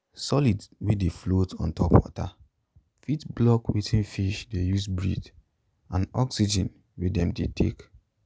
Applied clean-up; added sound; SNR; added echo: none; none; none; none.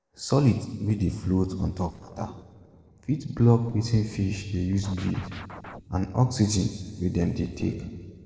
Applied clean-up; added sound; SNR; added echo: neural separator model SepFormer DNS4.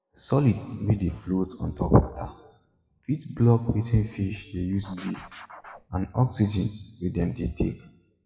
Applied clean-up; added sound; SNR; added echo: classical method WPE with log-MMSE.